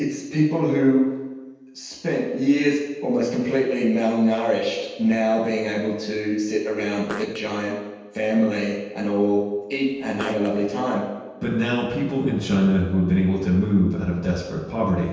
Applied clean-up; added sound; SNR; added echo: none; Fart; 15 dB; reverberation time 1.2 s.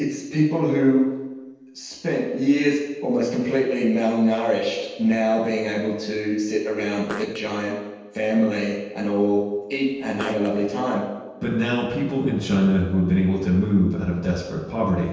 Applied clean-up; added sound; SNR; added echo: neural separator model SepFormer DNS4.